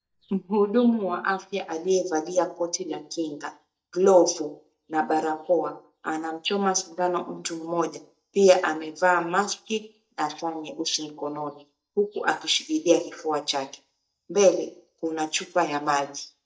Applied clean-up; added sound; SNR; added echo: neural mask model DeepFilterNet 3.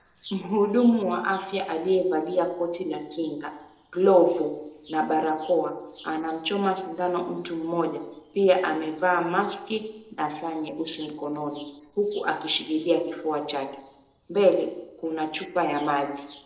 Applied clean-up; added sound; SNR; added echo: neural separator model SepFormer DNS4.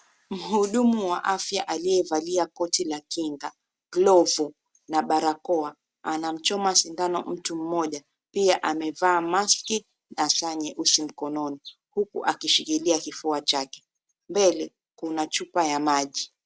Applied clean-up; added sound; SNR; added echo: none; none; none; none.